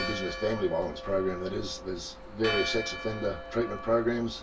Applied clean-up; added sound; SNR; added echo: none; Church bell; 7 dB; reverberation time 0.1 s.